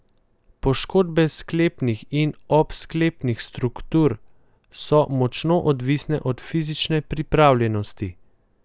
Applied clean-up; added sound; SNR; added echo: none; none; none; none.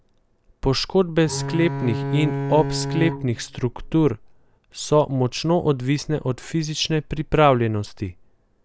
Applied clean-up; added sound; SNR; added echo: none; Bowed string instrument; 5 dB; none.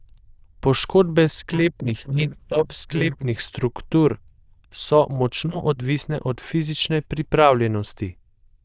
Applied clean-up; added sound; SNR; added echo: neural diffusion model UNIVERSE++.